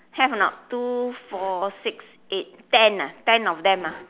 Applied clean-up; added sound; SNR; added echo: none; none; none; none.